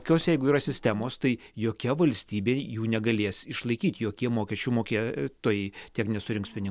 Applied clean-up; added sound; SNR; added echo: none; none; none; none.